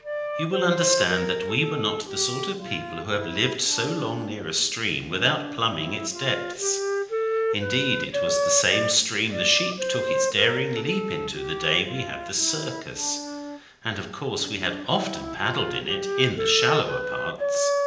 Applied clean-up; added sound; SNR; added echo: none; Wind instrument, woodwind instrument; 3 dB; reverberation time 0.9 s.